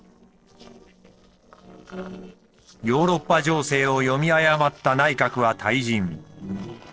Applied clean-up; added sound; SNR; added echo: neural separator model SepFormer DNS4.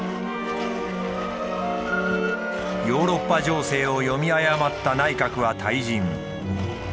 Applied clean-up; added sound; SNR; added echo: none; Domestic sounds, home sounds + Bowed string instrument; 11 dB; none.